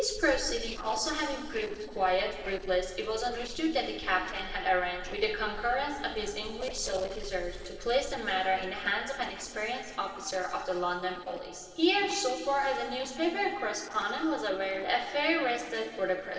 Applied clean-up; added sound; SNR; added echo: neural separator model SepFormer DNS4.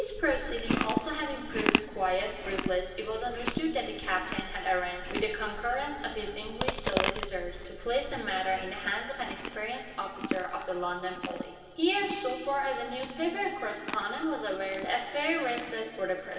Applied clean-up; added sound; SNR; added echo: none; Chewing, mastication; 5 dB; reverberation time 2.4 s.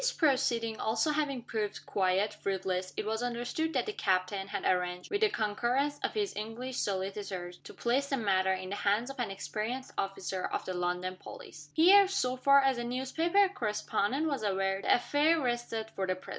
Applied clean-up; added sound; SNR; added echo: none; none; none; none.